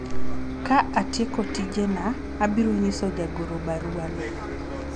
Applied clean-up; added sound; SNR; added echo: none; Bus; 7 dB; none.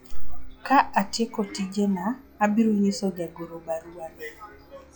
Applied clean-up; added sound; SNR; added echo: classical method log-MMSE.